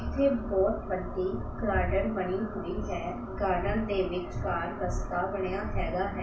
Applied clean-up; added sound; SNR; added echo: none; Boom; 16 dB; reverberation time 0.3 s.